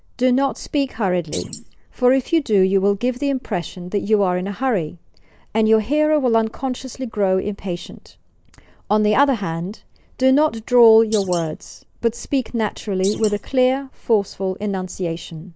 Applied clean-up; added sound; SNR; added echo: neural mask model Resemble Enhance denoiser.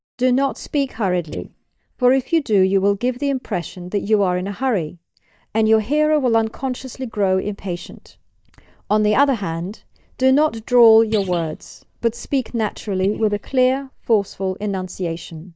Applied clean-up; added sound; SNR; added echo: neural mask model DeepFilterNet 3.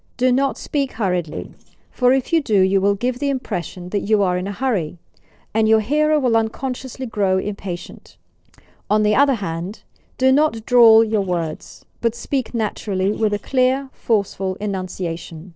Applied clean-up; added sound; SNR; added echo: neural separator model SepFormer DNS4.